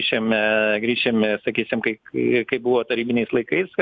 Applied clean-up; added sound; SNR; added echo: none; none; none; none.